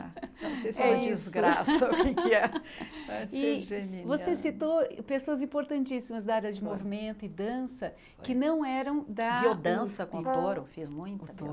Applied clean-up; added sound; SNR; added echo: none; Brass instrument; 4 dB; none.